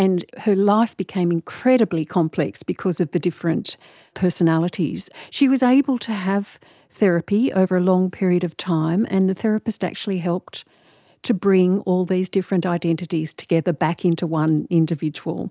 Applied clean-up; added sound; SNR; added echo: none; none; none; none.